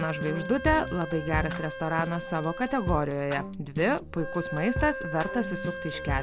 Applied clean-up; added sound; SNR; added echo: none; Wind instrument, woodwind instrument; 10 dB; none.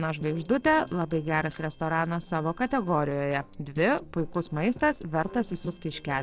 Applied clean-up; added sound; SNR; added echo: neural separator model SepFormer DNS4.